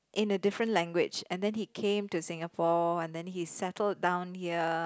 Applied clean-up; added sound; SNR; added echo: none; none; none; none.